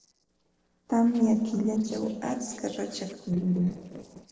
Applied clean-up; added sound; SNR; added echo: neural separator model SepFormer DNS4.